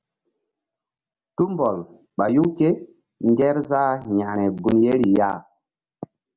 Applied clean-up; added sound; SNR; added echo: none; none; none; none.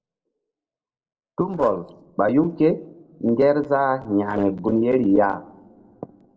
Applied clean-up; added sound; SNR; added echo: neural separator model SepFormer DNS4.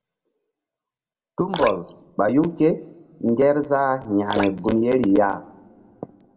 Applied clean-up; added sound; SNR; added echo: none; Drip; 12 dB; reverberation time 0.6 s.